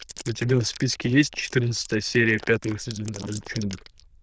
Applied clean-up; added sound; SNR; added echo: neural diffusion model UNIVERSE++.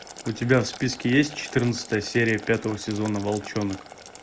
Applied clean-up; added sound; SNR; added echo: none; Boiling; 17 dB; none.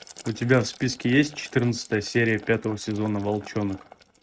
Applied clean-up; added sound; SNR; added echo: neural mask model RNNoise.